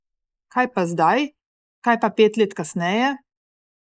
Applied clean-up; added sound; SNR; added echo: neural mask model Resemble Enhance denoiser.